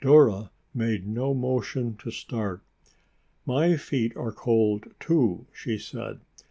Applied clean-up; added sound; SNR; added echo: none; none; none; none.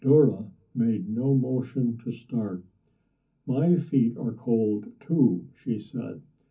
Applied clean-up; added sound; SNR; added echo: none; none; none; reverberation time 0.3 s.